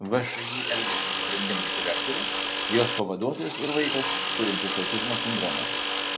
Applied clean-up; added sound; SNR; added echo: none; Tools; -3 dB; reverberation time 2.3 s.